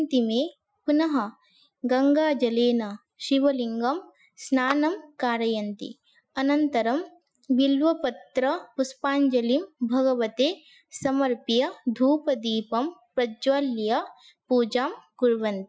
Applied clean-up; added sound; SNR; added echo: classical method Wiener filter.